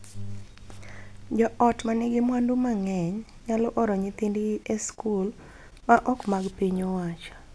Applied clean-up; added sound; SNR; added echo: none; none; none; none.